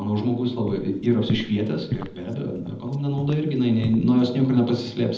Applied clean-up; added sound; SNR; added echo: none; Walk, footsteps; 12 dB; reverberation time 0.8 s.